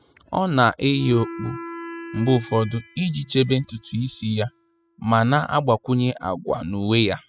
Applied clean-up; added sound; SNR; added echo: classical method spectral subtraction.